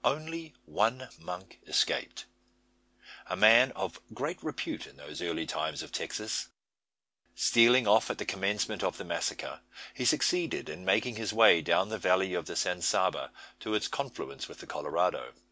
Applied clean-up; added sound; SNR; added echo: none; none; none; none.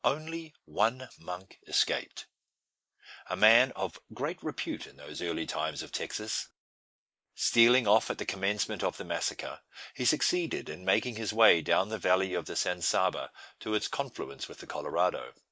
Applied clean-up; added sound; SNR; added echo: neural mask model Resemble Enhance denoiser.